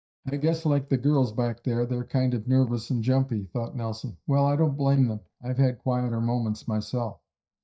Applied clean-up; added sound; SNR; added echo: neural mask model DeepFilterNet 3.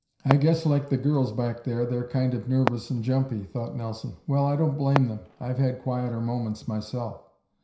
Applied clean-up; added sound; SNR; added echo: none; Fireworks; 12 dB; reverberation time 0.5 s.